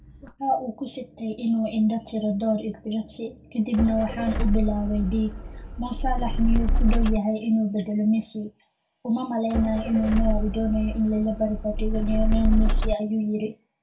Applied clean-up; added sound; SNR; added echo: none; Motor vehicle (road); -1 dB; reverberation time 0.2 s.